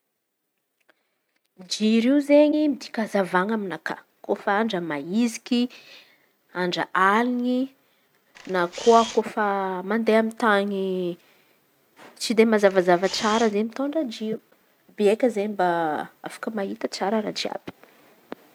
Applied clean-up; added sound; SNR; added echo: none; Camera; 13 dB; none.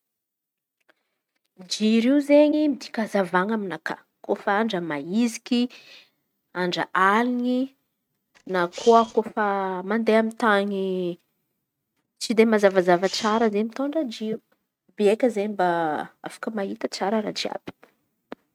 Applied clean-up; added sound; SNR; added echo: neural mask model RNNoise.